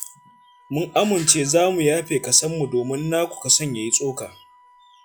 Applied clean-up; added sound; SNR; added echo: classical method log-MMSE.